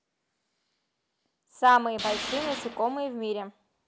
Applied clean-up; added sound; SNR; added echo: none; Tools; 8 dB; none.